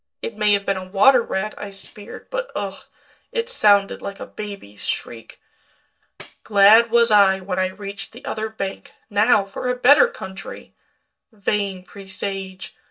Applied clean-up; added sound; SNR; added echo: neural mask model DeepFilterNet 3.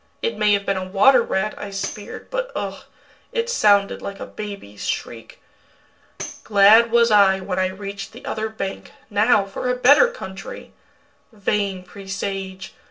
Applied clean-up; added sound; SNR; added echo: none; Tambourine; 17 dB; reverberation time 0.2 s.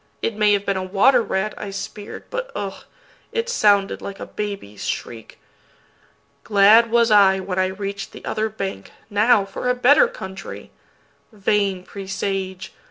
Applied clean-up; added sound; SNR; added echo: none; none; none; none.